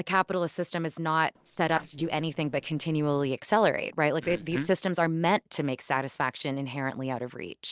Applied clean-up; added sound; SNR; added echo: neural separator model SepFormer DNS4.